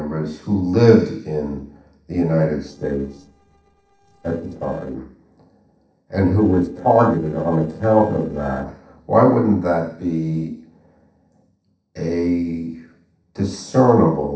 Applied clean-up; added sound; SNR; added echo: neural separator model SepFormer DNS4.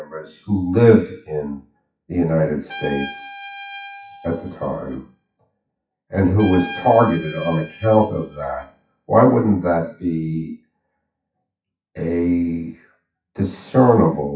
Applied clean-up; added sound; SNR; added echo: classical method WPE with log-MMSE.